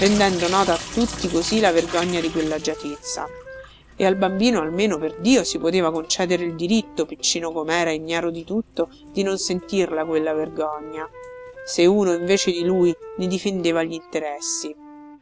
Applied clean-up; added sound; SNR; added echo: none; Drip / Sink (filling or washing) + Wind instrument, woodwind instrument; 14 dB; none.